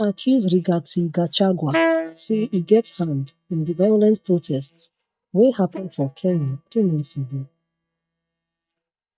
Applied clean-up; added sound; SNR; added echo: neural mask model DeepFilterNet 3.